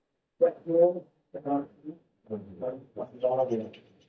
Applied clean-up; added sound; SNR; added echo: neural mask model DeepFilterNet 3.